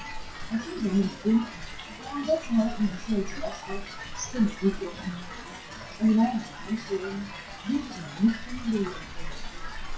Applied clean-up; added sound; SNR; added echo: classical method WPE with log-MMSE.